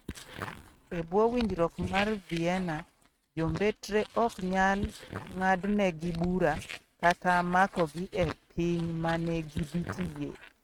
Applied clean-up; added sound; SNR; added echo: neural mask model RNNoise.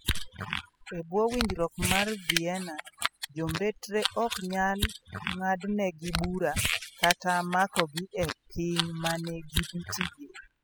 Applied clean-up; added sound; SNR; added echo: classical method spectral subtraction.